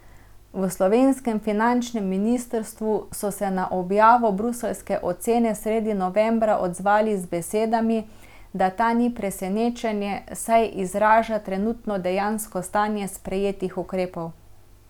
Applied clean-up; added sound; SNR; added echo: none; none; none; none.